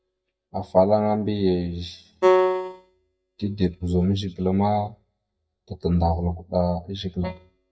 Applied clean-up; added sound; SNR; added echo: neural mask model DeepFilterNet 3.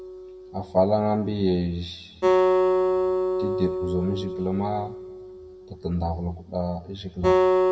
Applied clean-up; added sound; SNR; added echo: none; Acoustic guitar; -2 dB; reverberation time 1.4 s.